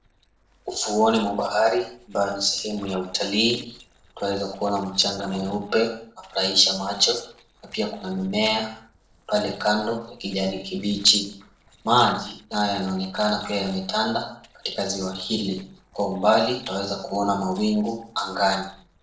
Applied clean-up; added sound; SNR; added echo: neural separator model SepFormer DNS4.